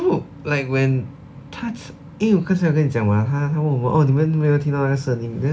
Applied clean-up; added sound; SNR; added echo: none; none; none; none.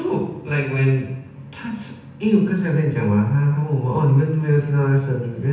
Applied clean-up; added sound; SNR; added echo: none; none; none; reverberation time 0.9 s.